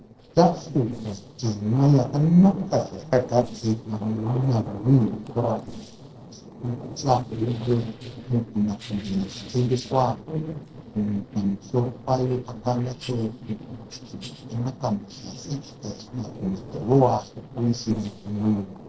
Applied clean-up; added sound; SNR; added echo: neural separator model SepFormer DNS4.